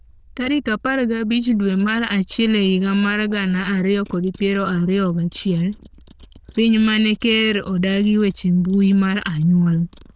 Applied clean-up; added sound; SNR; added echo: neural diffusion model UNIVERSE++.